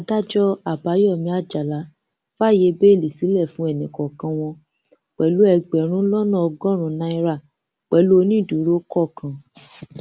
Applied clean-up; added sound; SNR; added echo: none; none; none; none.